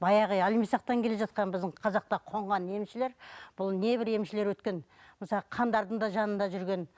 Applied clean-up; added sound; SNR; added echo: none; none; none; none.